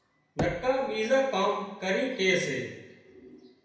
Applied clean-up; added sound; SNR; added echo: none; Knock / Wood; 13 dB; reverberation time 0.9 s.